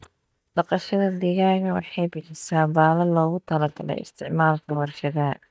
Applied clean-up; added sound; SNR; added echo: neural mask model DeepFilterNet 3.